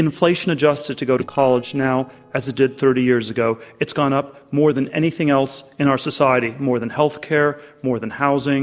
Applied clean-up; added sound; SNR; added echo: neural separator model SepFormer DNS4.